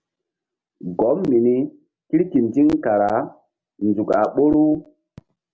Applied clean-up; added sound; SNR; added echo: none; none; none; none.